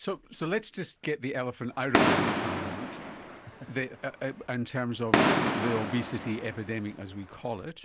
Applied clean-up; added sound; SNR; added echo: none; Fireworks; -4 dB; none.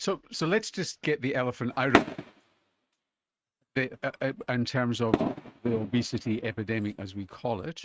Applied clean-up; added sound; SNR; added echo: neural mask model RNNoise.